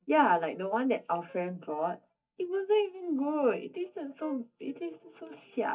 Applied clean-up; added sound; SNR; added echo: neural mask model DeepFilterNet 3.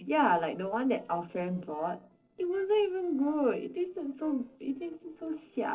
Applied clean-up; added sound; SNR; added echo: neural separator model SepFormer DNS4.